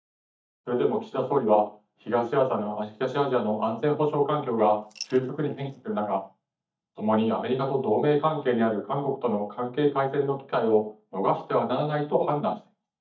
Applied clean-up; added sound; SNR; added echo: neural mask model DeepFilterNet 3.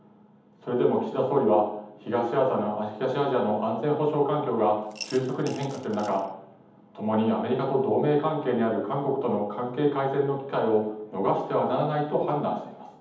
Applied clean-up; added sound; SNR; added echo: none; Coin (dropping) / Glass; 18 dB; reverberation time 0.8 s.